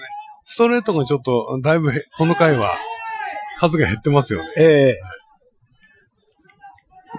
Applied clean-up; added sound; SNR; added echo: classical method Wiener filter.